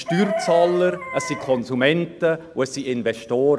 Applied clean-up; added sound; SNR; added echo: none; Chicken, rooster; 10 dB; none.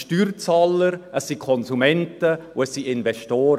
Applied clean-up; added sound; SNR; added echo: none; none; none; none.